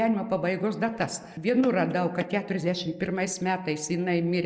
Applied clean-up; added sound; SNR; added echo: neural mask model Resemble Enhance denoiser.